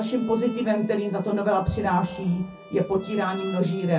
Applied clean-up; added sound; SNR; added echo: none; Bowed string instrument; 18 dB; reverberation time 0.3 s.